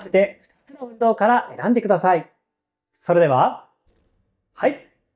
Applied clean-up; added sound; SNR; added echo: neural mask model DeepFilterNet 3.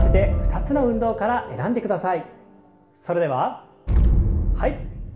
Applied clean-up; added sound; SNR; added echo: none; Explosion; -2 dB; reverberation time 2.0 s.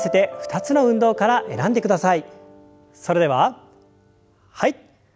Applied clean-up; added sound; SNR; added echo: none; none; none; none.